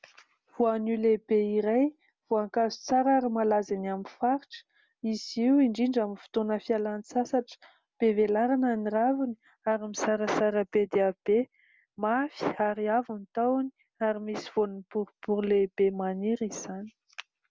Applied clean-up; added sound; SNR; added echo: none; none; none; none.